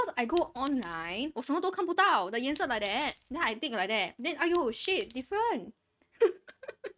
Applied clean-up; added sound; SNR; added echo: neural mask model RNNoise.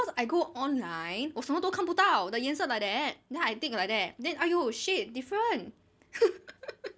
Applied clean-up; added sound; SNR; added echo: none; none; none; none.